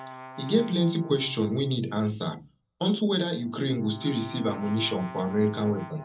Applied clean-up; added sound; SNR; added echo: none; Brass instrument; 17 dB; reverberation time 0.4 s.